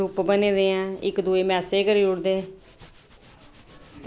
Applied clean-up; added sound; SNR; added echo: none; none; none; none.